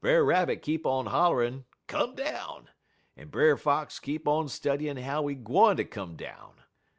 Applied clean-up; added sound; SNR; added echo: none; none; none; none.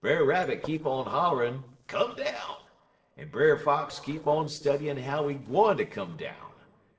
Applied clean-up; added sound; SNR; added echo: neural separator model SepFormer DNS4.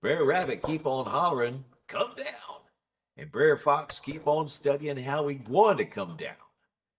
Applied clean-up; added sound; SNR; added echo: neural mask model DeepFilterNet 3.